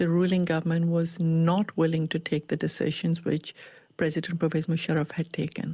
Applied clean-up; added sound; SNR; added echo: none; none; none; none.